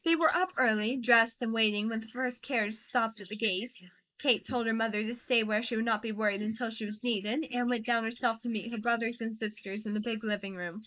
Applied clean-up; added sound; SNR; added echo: neural mask model Resemble Enhance denoiser.